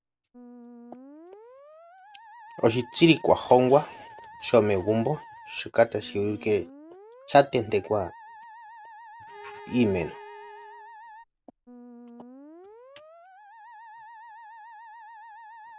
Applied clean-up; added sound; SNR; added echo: none; Musical instrument + Bowed string instrument; 19 dB; none.